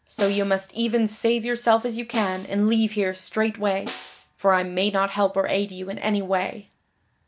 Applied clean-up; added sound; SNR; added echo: none; Snare drum; 17 dB; none.